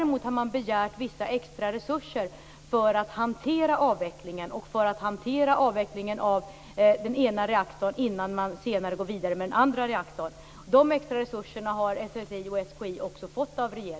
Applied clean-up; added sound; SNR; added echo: none; none; none; none.